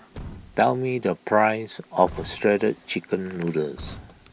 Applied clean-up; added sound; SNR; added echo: none; Truck; 19 dB; none.